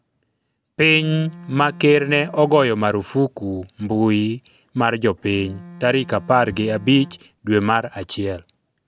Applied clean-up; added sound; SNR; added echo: none; Bowed string instrument; 19 dB; none.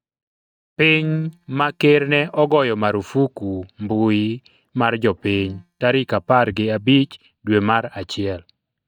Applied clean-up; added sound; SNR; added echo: neural mask model DeepFilterNet 3.